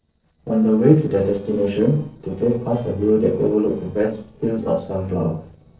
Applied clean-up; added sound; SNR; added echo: neural separator model SepFormer DNS4.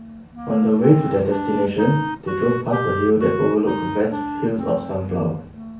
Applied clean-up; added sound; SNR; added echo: none; Wind instrument, woodwind instrument; 8 dB; reverberation time 0.6 s.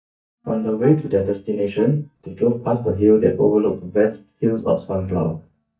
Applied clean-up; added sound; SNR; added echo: neural mask model DeepFilterNet 3.